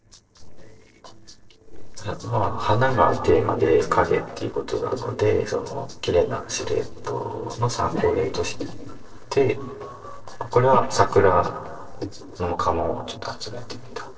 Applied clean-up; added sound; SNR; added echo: neural separator model SepFormer DNS4.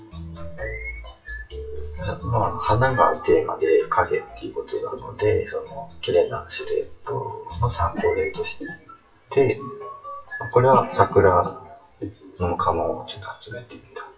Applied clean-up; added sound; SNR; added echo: classical method WPE with log-MMSE.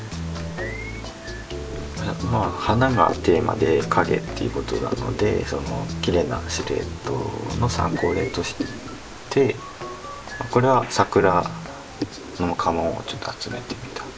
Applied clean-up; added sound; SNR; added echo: none; none; none; none.